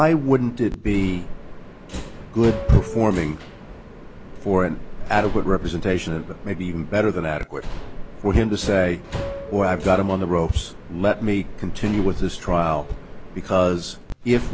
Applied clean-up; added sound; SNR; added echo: none; Subway, metro, underground; 8 dB; none.